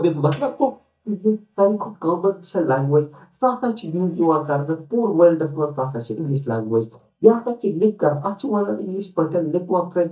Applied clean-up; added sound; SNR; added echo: neural mask model DeepFilterNet 3.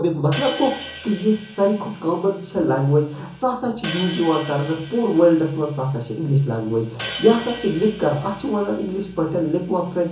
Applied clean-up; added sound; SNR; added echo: none; Hi-hat; 12 dB; reverberation time 0.7 s.